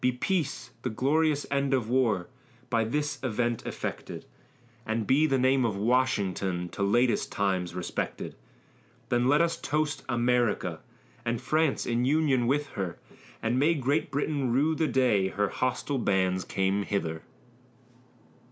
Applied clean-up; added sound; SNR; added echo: none; none; none; none.